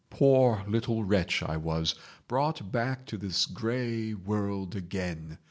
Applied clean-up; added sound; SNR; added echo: none; none; none; none.